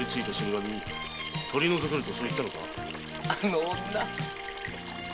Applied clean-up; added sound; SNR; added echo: none; Sink (filling or washing) / Water tap, faucet; 10 dB; none.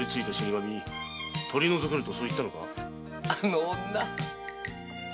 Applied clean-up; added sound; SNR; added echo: none; none; none; none.